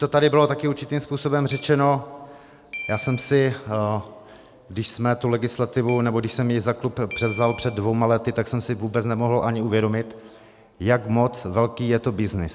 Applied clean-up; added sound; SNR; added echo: none; Keyboard (musical); 14 dB; none.